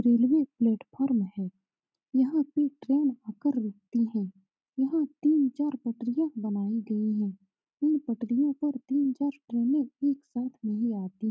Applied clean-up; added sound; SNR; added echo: none; none; none; none.